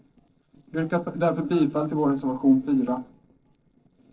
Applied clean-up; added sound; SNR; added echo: neural separator model SepFormer DNS4.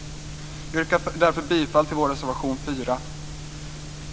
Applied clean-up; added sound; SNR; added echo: none; none; none; none.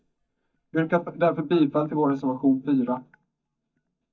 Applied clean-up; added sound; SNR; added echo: neural mask model DeepFilterNet 3.